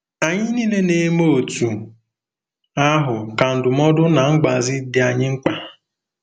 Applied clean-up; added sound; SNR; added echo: none; none; none; none.